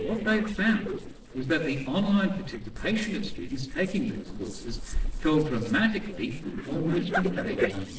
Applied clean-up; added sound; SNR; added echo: neural separator model SepFormer DNS4.